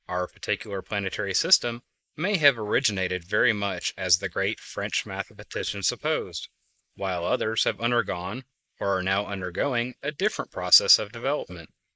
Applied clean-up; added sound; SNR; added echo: neural mask model Resemble Enhance denoiser.